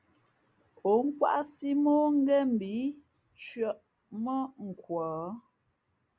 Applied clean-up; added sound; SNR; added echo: none; none; none; none.